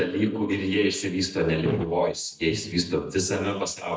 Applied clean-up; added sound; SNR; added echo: neural mask model DeepFilterNet 3.